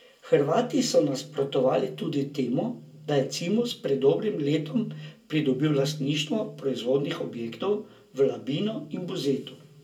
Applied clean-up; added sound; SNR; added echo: none; none; none; reverberation time 0.2 s.